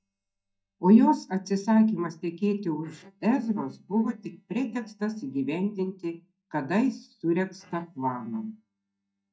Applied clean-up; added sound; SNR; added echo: neural mask model DeepFilterNet 3.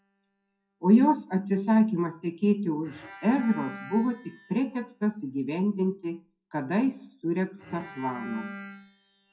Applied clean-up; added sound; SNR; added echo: classical method WPE with log-MMSE.